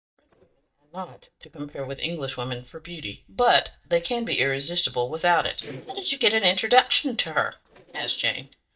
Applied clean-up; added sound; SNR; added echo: neural mask model DeepFilterNet 3.